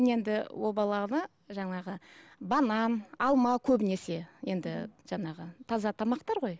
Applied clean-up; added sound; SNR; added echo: none; none; none; none.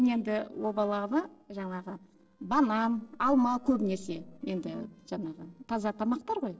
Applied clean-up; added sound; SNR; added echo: neural separator model SepFormer DNS4.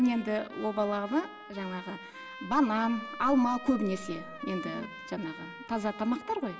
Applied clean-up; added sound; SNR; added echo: none; Trumpet; 14 dB; reverberation time 1.8 s.